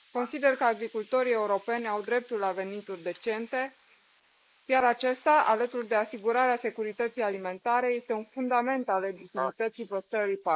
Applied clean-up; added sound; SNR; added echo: neural mask model Resemble Enhance denoiser.